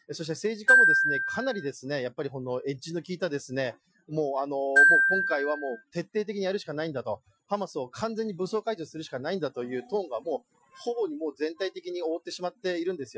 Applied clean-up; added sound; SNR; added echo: classical method Wiener filter.